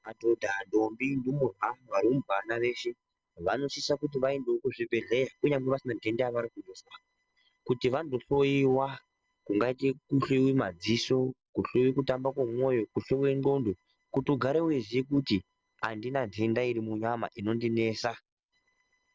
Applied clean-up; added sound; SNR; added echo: neural separator model SepFormer DNS4.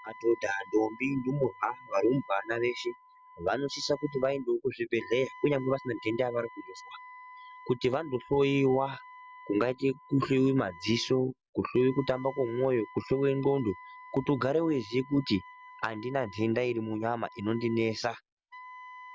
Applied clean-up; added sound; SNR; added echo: none; Wind instrument, woodwind instrument; 20 dB; none.